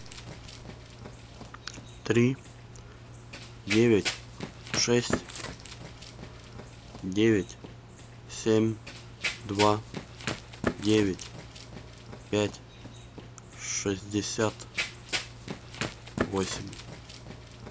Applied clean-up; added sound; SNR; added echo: none; Run; 7 dB; none.